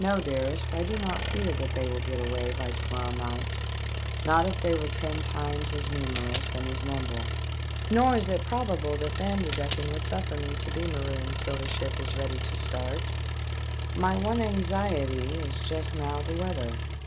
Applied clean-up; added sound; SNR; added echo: none; Coin (dropping) + Engine; -1 dB; none.